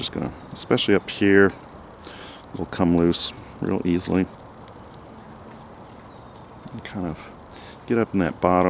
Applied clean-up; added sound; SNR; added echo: none; none; none; none.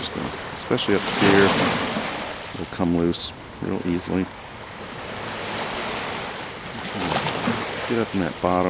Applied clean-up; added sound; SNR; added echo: none; Waves, surf; 2 dB; none.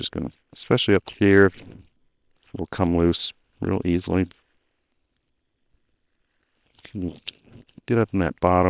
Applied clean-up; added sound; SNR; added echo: neural separator model SepFormer WHAM!.